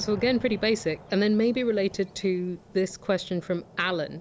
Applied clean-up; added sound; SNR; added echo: none; Fireworks; 20 dB; none.